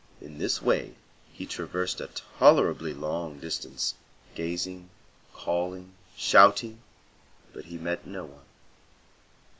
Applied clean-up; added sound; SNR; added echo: none; none; none; none.